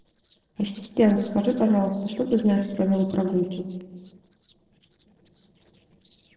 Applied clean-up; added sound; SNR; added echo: neural separator model SepFormer DNS4.